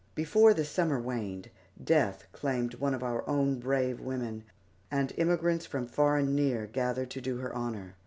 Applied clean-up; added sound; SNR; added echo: none; none; none; none.